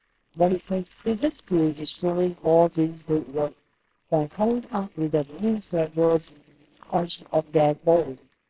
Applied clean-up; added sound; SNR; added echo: neural separator model SepFormer WHAMR!.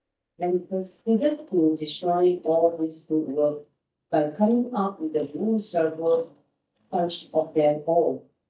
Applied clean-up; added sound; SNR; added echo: neural mask model DeepFilterNet 3.